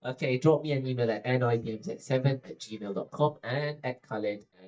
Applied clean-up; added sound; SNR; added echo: neural mask model DeepFilterNet 3.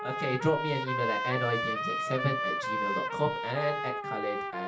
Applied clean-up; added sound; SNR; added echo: none; Trumpet; 0 dB; reverberation time 0.2 s.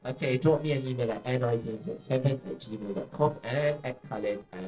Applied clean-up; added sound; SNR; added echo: neural separator model SepFormer DNS4.